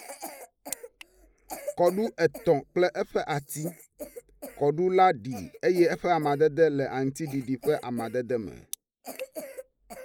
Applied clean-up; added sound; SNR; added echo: neural mask model Resemble Enhance denoiser.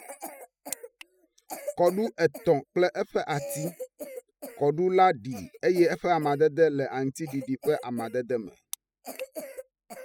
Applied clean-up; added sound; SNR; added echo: classical method spectral subtraction.